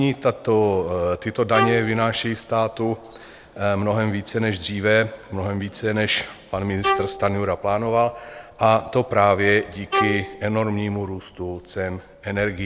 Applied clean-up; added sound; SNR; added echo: none; Bowed string instrument; 8 dB; none.